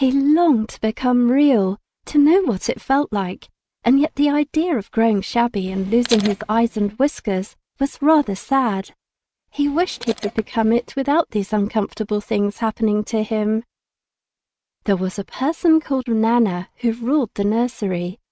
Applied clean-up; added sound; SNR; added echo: neural mask model RNNoise.